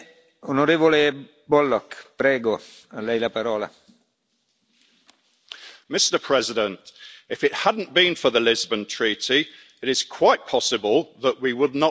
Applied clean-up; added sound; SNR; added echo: none; none; none; none.